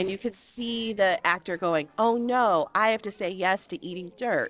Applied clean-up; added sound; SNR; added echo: neural separator model SepFormer DNS4.